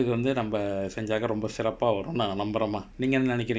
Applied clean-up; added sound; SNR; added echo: none; none; none; none.